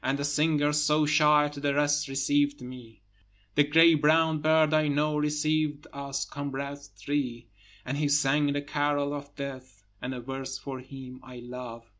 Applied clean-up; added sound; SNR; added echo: none; none; none; none.